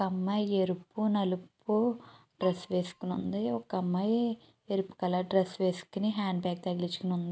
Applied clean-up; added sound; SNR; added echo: none; Keyboard (musical); 19 dB; none.